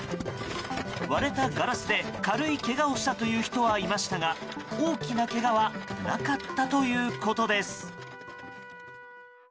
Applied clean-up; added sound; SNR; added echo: none; Trumpet; 17 dB; none.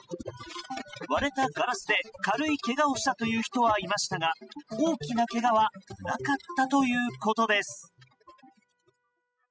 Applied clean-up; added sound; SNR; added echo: classical method spectral subtraction.